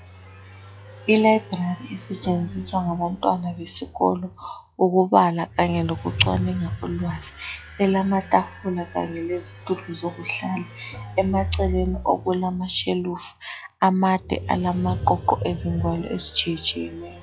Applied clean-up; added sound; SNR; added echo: classical method log-MMSE.